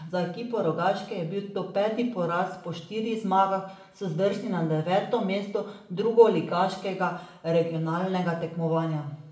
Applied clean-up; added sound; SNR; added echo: none; none; none; reverberation time 0.6 s.